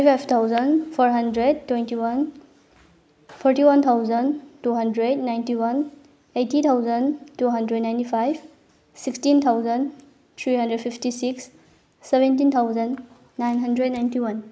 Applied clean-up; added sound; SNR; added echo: none; none; none; none.